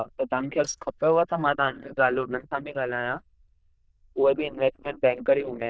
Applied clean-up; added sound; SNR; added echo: neural diffusion model UNIVERSE++.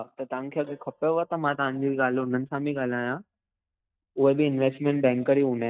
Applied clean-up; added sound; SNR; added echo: neural mask model DeepFilterNet 3.